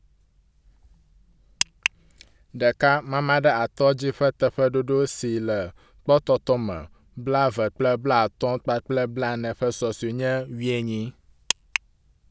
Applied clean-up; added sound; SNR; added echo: none; none; none; none.